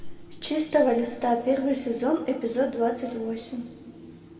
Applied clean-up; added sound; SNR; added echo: none; none; none; reverberation time 1.9 s.